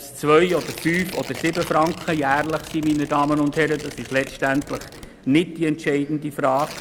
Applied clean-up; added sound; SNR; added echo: none; Tearing; 17 dB; none.